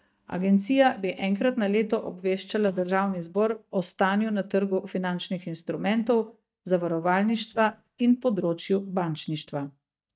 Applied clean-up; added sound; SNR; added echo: neural mask model DeepFilterNet 3.